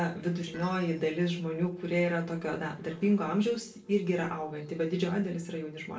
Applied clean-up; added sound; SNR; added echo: neural separator model SepFormer DNS4.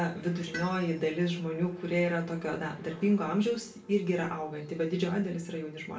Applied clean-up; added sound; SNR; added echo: none; Tools; 18 dB; reverberation time 0.3 s.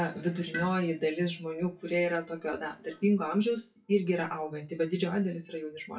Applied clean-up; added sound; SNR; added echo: classical method WPE with log-MMSE.